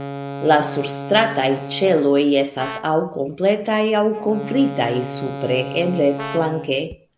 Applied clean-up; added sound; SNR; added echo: none; Wind instrument, woodwind instrument + Brass instrument; 12 dB; none.